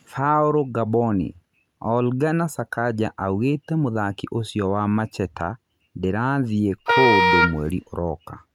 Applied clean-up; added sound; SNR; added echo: none; Wind instrument, woodwind instrument; -3 dB; none.